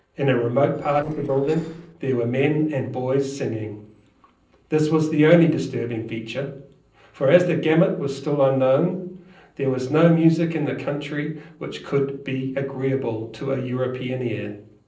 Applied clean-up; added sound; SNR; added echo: neural separator model SepFormer DNS4.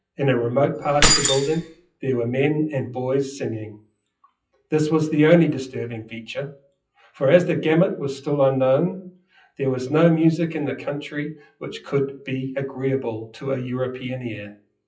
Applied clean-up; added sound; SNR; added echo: classical method WPE with log-MMSE.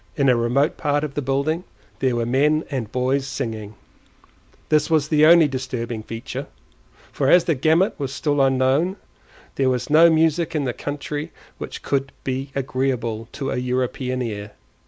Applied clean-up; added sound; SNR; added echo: none; none; none; none.